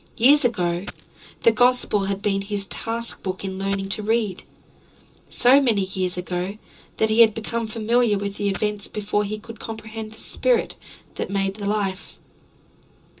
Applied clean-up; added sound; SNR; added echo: none; Coin (dropping); 15 dB; reverberation time 0.2 s.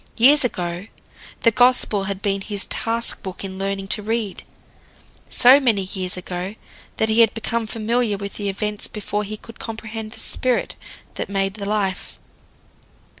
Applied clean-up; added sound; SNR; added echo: none; none; none; none.